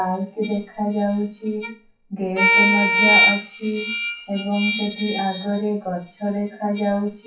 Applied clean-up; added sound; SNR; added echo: classical method WPE with log-MMSE.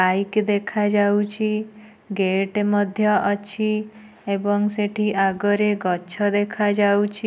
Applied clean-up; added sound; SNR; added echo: none; none; none; none.